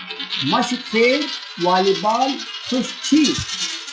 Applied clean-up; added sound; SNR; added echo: classical method log-MMSE.